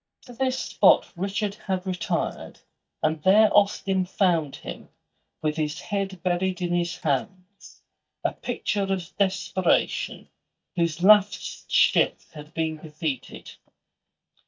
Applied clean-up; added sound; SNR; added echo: neural mask model DeepFilterNet 3.